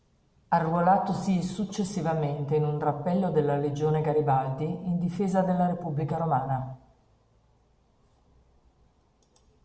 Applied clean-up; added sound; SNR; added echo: none; none; none; none.